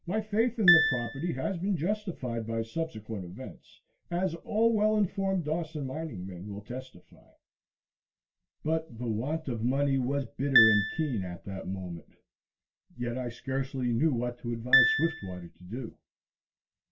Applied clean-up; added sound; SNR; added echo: none; Piano; -3 dB; reverberation time 0.1 s.